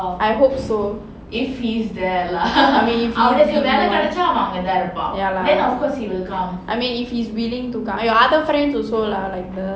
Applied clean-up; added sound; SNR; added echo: none; none; none; none.